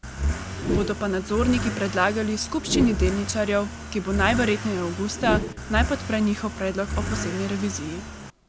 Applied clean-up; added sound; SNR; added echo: none; Accelerating, revving, vroom / Car + Whoosh, swoosh, swish; 3 dB; none.